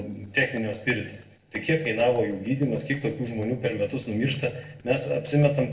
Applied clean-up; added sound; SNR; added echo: neural separator model SepFormer DNS4.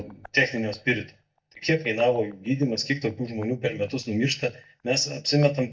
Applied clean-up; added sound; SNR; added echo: neural mask model DeepFilterNet 3.